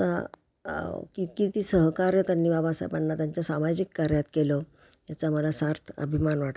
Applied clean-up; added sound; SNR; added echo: none; none; none; none.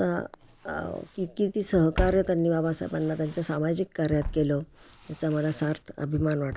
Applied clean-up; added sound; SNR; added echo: none; Walk, footsteps; 12 dB; none.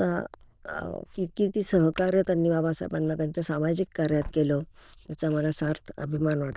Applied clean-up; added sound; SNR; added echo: neural diffusion model UNIVERSE++.